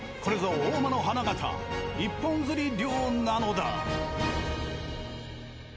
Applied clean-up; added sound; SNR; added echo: none; none; none; none.